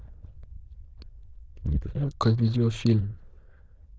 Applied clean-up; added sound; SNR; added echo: neural diffusion model UNIVERSE++.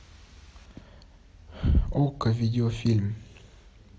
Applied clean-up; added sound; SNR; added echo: none; none; none; none.